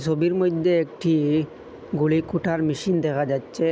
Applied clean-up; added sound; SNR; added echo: none; none; none; none.